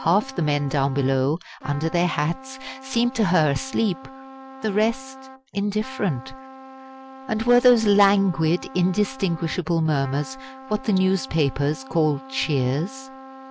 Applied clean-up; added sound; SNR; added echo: none; Trumpet; 17 dB; none.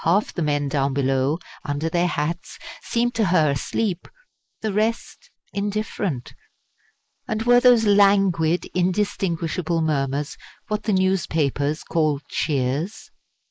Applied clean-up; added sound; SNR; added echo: neural mask model Resemble Enhance denoiser.